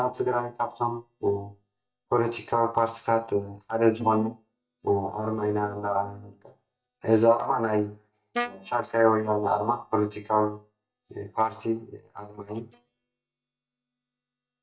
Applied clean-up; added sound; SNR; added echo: neural mask model DeepFilterNet 3.